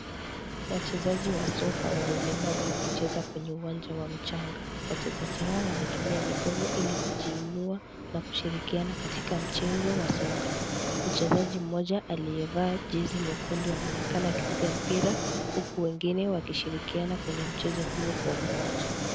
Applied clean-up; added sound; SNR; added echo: none; Fixed-wing aircraft, airplane; 1 dB; none.